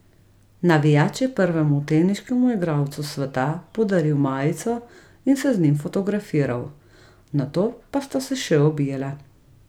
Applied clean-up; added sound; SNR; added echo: none; none; none; none.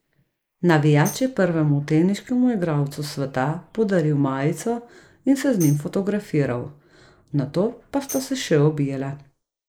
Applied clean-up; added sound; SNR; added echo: neural mask model Resemble Enhance denoiser.